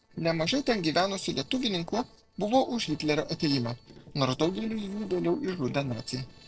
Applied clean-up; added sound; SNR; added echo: neural separator model SepFormer DNS4.